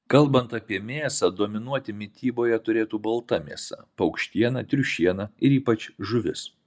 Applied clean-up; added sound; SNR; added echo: none; none; none; none.